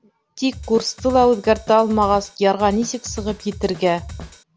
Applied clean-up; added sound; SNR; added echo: none; Drum kit; 16 dB; none.